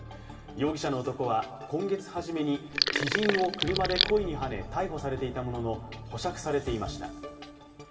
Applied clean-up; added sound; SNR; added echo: none; Sink (filling or washing); -2 dB; reverberation time 2.1 s.